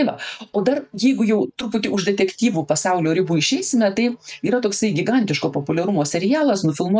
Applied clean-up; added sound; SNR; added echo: neural mask model DeepFilterNet 3.